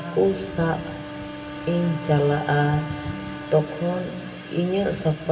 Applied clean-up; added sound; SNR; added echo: none; Wind instrument, woodwind instrument; 13 dB; reverberation time 2.8 s.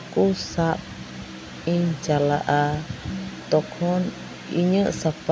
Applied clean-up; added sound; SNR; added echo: none; none; none; none.